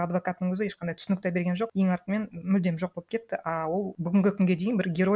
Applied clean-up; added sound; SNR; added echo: none; none; none; none.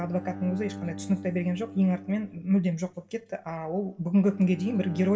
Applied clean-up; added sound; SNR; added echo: none; Bowed string instrument; 15 dB; reverberation time 0.7 s.